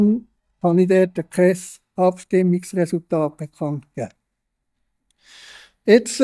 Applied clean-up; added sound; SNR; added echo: neural mask model DeepFilterNet 3.